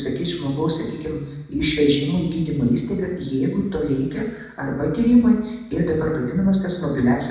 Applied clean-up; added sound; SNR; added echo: none; none; none; reverberation time 1.1 s.